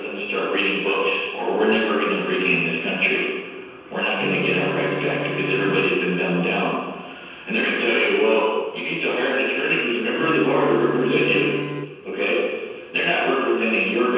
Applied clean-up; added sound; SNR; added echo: none; Wind instrument, woodwind instrument; 12 dB; reverberation time 1.2 s.